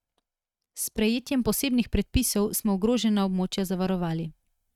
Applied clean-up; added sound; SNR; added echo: neural mask model RNNoise.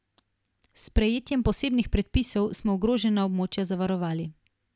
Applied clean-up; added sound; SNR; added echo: none; none; none; none.